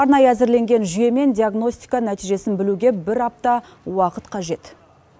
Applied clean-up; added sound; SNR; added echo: none; none; none; none.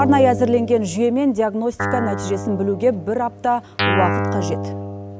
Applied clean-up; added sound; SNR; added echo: none; Guitar; 5 dB; none.